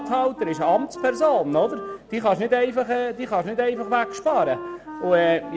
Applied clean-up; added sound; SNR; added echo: none; Wind instrument, woodwind instrument; 13 dB; none.